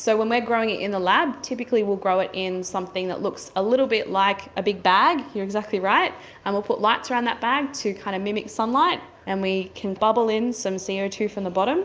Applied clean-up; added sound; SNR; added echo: none; none; none; none.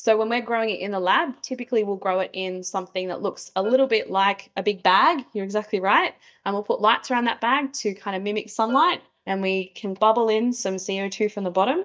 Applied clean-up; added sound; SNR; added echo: neural mask model DeepFilterNet 3.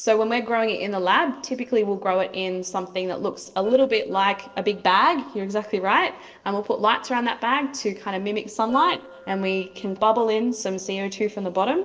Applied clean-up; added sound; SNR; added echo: neural separator model SepFormer DNS4.